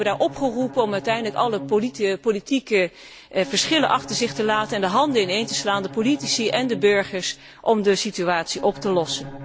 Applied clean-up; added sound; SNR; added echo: none; Bowed string instrument; 16 dB; none.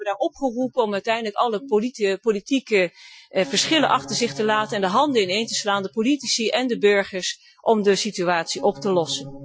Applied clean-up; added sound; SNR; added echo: classical method Wiener filter.